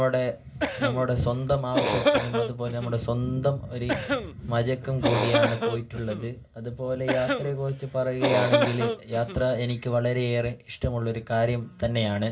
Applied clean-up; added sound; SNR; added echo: none; Cough; 1 dB; reverberation time 0.2 s.